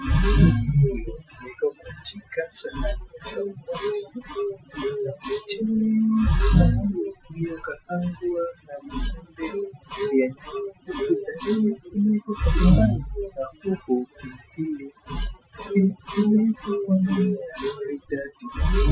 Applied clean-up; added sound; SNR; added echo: classical method Wiener filter.